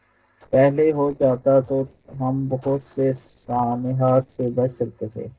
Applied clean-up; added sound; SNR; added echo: neural separator model SepFormer DNS4.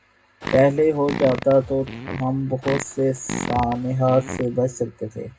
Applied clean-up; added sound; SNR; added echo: none; Fart; 10 dB; reverberation time 0.2 s.